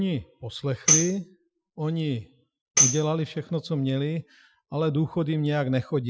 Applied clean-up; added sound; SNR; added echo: classical method Wiener filter.